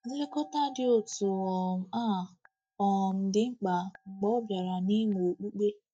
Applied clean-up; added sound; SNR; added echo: neural mask model DeepFilterNet 3.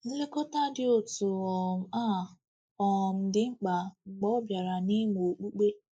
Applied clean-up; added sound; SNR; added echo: neural mask model Resemble Enhance denoiser.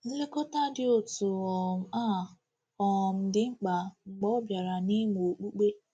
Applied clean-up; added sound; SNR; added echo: none; none; none; none.